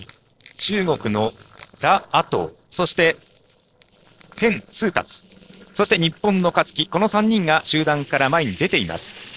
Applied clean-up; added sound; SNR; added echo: neural separator model SepFormer DNS4.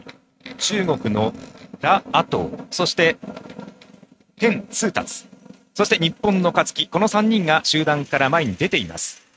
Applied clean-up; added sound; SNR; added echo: neural mask model RNNoise.